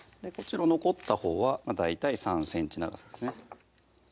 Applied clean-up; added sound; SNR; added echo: none; none; none; none.